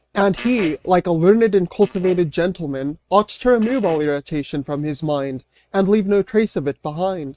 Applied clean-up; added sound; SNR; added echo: neural mask model RNNoise.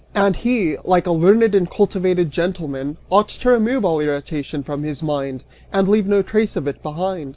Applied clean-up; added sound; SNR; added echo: none; none; none; none.